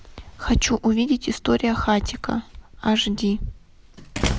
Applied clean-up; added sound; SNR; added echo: none; Slam; 10 dB; none.